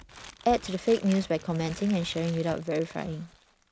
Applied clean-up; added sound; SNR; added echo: none; Crumpling, crinkling; 17 dB; none.